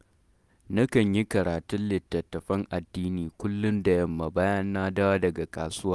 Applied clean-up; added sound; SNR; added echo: none; none; none; none.